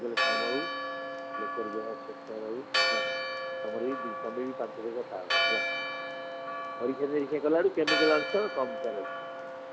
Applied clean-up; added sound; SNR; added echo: none; Church bell; 0 dB; none.